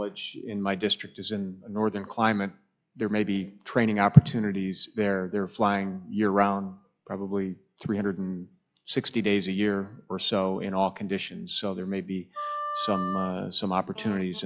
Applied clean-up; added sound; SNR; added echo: classical method log-MMSE.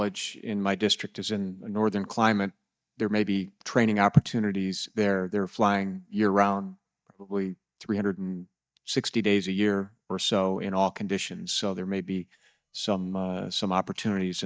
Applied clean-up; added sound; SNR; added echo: neural mask model DeepFilterNet 3.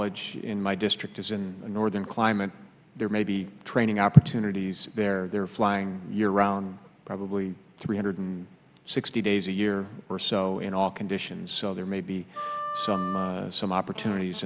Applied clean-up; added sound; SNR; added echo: none; Wind instrument, woodwind instrument; 8 dB; none.